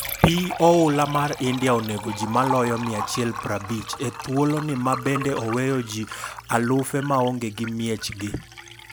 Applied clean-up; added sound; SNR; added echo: none; Liquid; 11 dB; none.